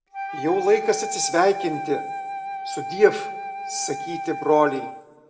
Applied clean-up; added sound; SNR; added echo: none; Wind instrument, woodwind instrument; 8 dB; reverberation time 0.8 s.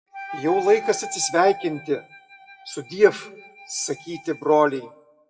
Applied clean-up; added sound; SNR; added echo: classical method WPE with log-MMSE.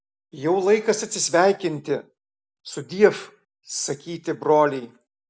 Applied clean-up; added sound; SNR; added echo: none; none; none; none.